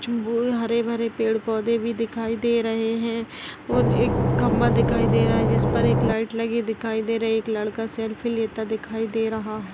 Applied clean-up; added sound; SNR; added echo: none; Engine / Boat, Water vehicle; -4 dB; none.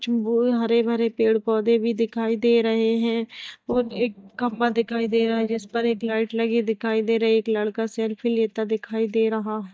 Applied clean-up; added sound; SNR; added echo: neural mask model DeepFilterNet 3.